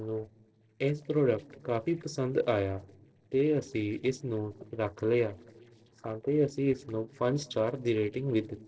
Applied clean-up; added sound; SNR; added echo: neural separator model SepFormer DNS4.